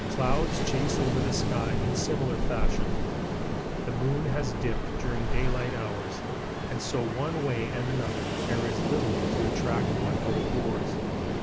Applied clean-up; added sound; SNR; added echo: none; Ocean; -5 dB; none.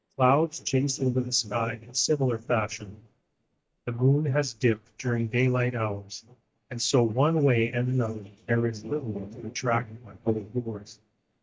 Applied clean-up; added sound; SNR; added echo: neural mask model DeepFilterNet 3.